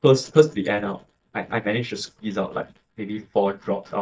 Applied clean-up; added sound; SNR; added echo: neural mask model DeepFilterNet 3.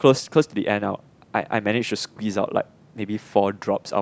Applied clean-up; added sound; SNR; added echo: none; none; none; none.